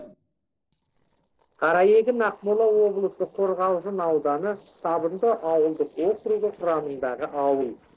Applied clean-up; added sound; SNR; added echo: neural separator model SepFormer DNS4.